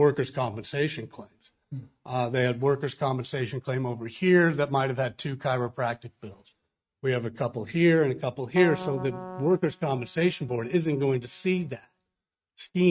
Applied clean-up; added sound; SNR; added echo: neural mask model RNNoise.